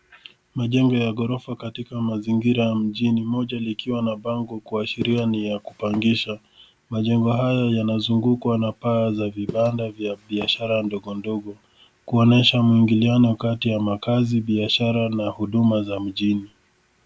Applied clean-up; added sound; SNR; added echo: none; Walk, footsteps; 17 dB; none.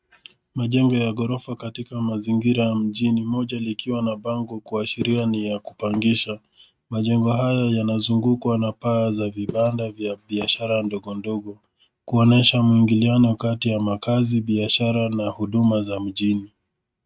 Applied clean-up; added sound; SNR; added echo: neural mask model RNNoise.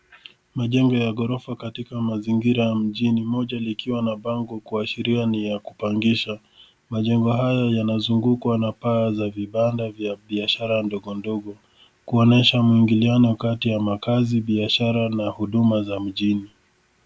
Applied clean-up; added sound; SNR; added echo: none; none; none; none.